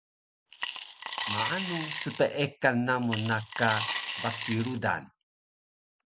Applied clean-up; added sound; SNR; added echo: none; Coin (dropping) / Glass; -2 dB; none.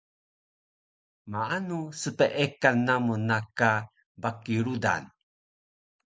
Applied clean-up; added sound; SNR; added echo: none; none; none; none.